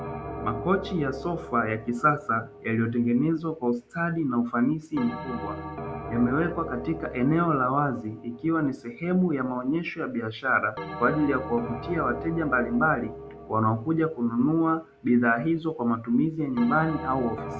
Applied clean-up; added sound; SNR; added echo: none; Bell; 12 dB; none.